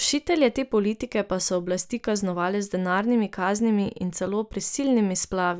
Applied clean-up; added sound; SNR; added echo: none; none; none; none.